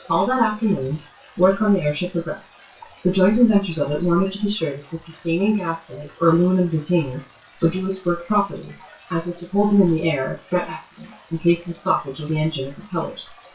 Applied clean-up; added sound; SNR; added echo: classical method WPE with log-MMSE.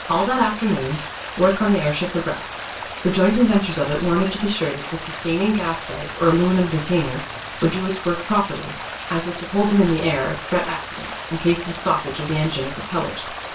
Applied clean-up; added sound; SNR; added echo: none; Stream; 10 dB; reverberation time 0.2 s.